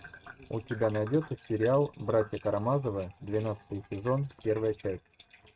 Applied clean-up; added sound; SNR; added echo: neural mask model RNNoise.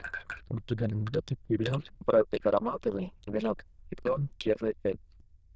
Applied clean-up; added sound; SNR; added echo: neural diffusion model UNIVERSE++.